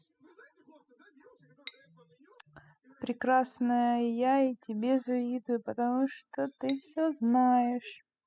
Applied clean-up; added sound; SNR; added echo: classical method spectral subtraction.